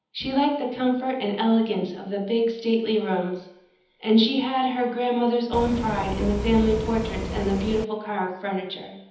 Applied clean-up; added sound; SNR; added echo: none; Bus; 5 dB; reverberation time 1.3 s.